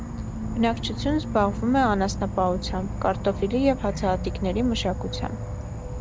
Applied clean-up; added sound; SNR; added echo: none; Insect / Frog; 5 dB; none.